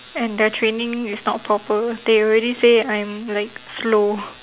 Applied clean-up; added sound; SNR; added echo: none; none; none; none.